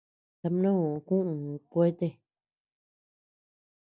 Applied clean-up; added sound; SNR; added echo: none; none; none; none.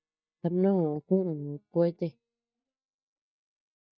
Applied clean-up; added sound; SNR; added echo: neural mask model DeepFilterNet 3.